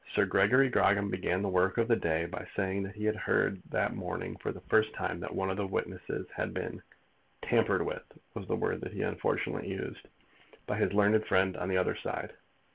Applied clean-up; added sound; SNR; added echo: none; none; none; none.